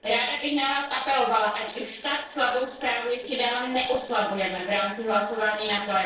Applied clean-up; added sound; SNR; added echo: neural separator model SepFormer DNS4.